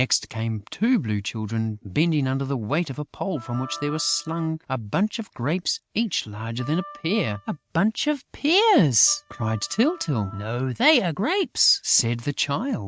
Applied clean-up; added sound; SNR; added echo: neural mask model RNNoise.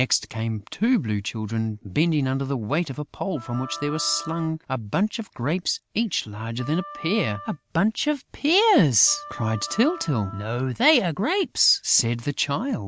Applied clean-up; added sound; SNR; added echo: none; Wind instrument, woodwind instrument + Wind instrument, woodwind instrument; 16 dB; none.